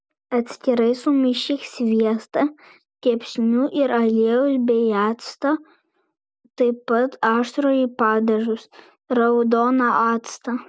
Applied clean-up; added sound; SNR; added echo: none; none; none; none.